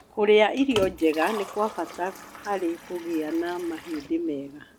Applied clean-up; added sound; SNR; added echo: none; Liquid; 14 dB; none.